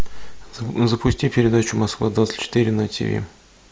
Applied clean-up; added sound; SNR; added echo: none; none; none; none.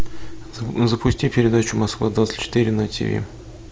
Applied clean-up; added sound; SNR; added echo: none; Engine; 18 dB; none.